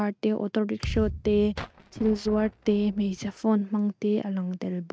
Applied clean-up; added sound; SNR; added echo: neural mask model RNNoise.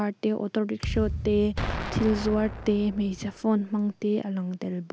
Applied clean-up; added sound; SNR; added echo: none; Explosion + Thump, thud; 7 dB; none.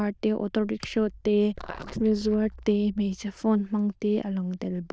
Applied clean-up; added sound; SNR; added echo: neural diffusion model UNIVERSE++.